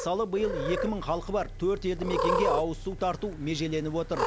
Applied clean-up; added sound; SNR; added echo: none; Cat; 4 dB; none.